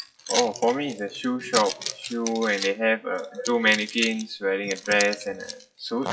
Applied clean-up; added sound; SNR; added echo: classical method WPE with log-MMSE.